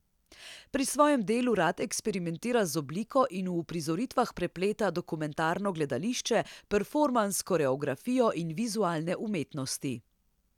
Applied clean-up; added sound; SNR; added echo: none; none; none; none.